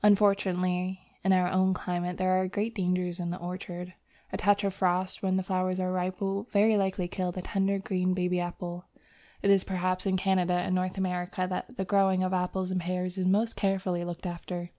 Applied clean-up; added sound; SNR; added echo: none; none; none; none.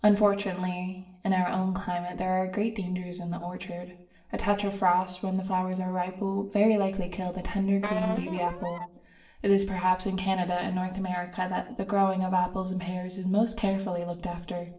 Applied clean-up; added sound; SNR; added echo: neural separator model SepFormer DNS4.